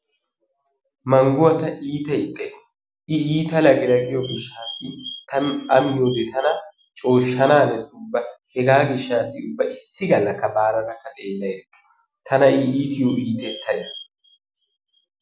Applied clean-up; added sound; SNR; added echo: none; none; none; none.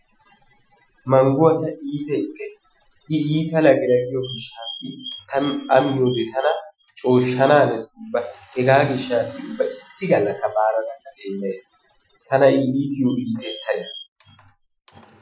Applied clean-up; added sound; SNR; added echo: classical method Wiener filter.